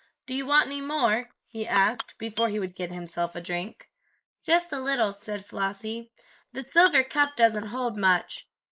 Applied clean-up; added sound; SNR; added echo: neural mask model Resemble Enhance denoiser.